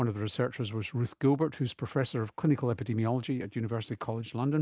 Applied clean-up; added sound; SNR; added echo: none; none; none; none.